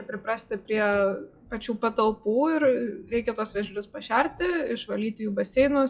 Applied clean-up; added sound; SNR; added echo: classical method WPE with log-MMSE.